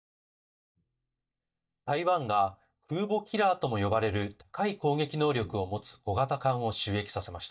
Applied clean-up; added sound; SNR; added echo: neural mask model DeepFilterNet 3.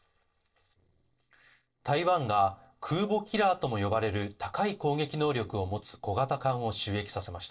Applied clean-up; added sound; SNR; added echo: neural separator model SepFormer DNS4.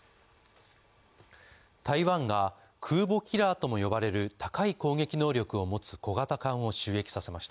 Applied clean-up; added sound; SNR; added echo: none; none; none; none.